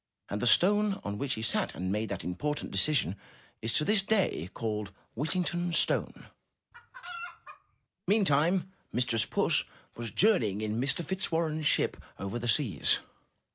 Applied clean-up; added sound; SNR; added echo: none; Chicken, rooster; 13 dB; none.